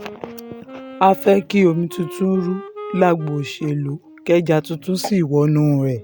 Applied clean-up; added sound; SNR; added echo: none; Wind instrument, woodwind instrument; 17 dB; none.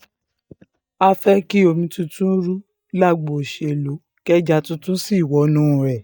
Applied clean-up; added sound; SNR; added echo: neural mask model DeepFilterNet 3.